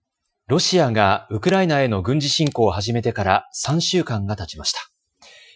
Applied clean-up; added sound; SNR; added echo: classical method Wiener filter.